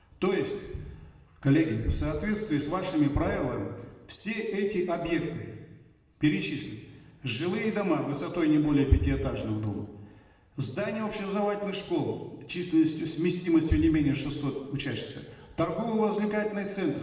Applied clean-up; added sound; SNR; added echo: none; none; none; reverberation time 1.2 s.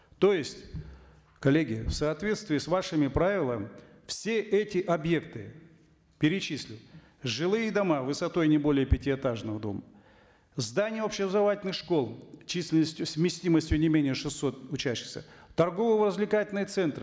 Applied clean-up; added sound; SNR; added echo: none; none; none; none.